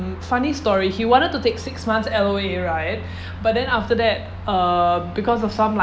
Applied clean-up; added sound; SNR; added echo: none; none; none; none.